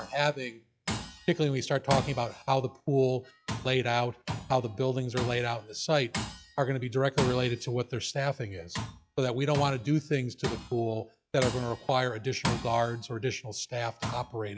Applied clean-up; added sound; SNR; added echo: classical method log-MMSE.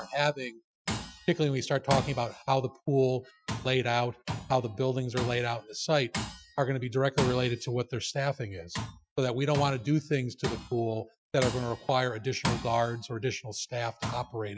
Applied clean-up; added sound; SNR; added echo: classical method Wiener filter.